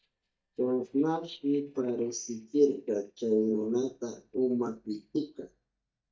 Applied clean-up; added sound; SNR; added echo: neural mask model DeepFilterNet 3.